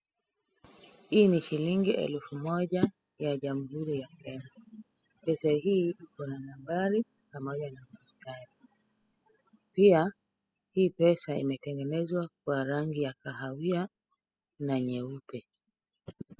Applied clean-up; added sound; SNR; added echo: classical method spectral subtraction.